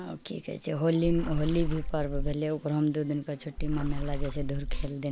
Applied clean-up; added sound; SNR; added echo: none; Water / Splash, splatter; 0 dB; none.